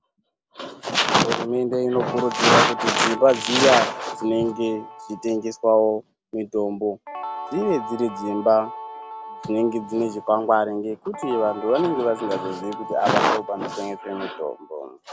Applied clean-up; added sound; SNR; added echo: none; Guitar; 13 dB; none.